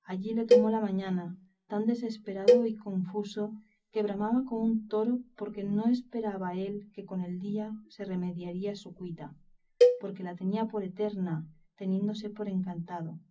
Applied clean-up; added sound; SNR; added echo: none; Cowbell; -3 dB; reverberation time 0.4 s.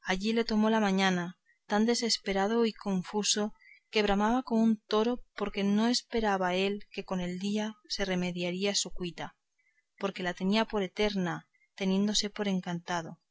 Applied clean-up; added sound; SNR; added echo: none; none; none; none.